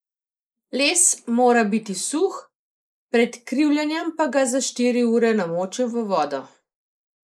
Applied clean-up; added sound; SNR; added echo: neural mask model Resemble Enhance denoiser.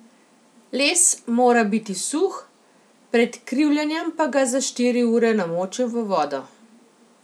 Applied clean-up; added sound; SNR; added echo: none; none; none; none.